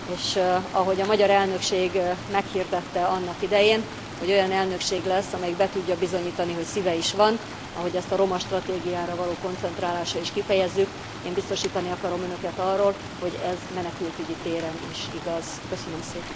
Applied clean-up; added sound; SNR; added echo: none; Stream; 11 dB; none.